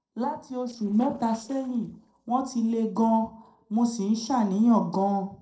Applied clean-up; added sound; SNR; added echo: neural separator model SepFormer DNS4.